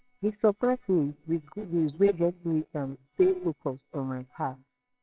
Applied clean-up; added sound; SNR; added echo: neural separator model SepFormer WHAMR!.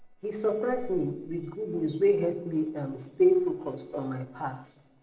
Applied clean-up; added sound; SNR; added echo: neural separator model SepFormer DNS4.